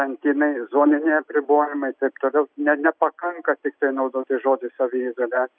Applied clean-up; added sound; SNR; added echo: none; none; none; none.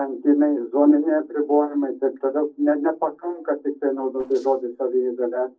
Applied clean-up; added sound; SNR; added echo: neural separator model SepFormer DNS4.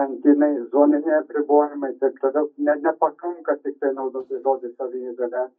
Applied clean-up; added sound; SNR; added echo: neural mask model DeepFilterNet 3.